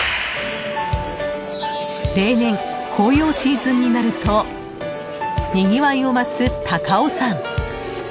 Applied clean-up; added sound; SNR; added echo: none; none; none; none.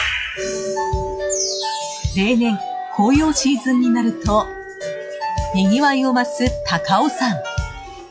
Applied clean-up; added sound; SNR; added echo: classical method log-MMSE.